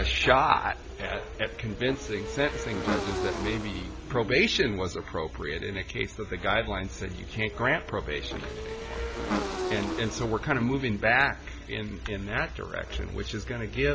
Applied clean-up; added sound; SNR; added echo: none; Motorcycle / Engine; 9 dB; none.